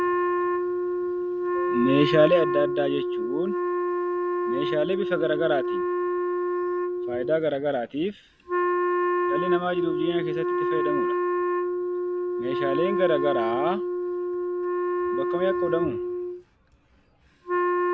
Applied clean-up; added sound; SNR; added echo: none; Wind instrument, woodwind instrument; -2 dB; none.